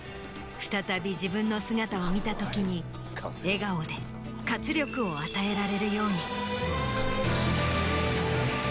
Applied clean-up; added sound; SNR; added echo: none; Chewing, mastication; 13 dB; none.